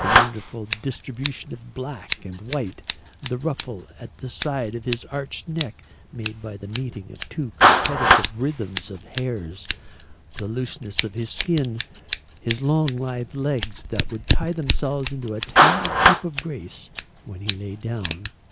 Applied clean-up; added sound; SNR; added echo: none; Clapping + Scissors; -4 dB; none.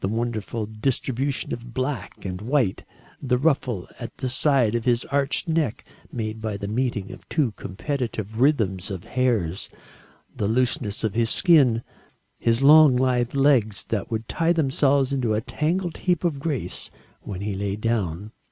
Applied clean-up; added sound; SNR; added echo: none; none; none; none.